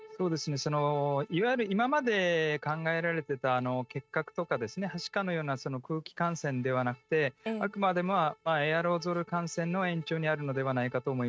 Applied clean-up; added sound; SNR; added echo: neural mask model RNNoise.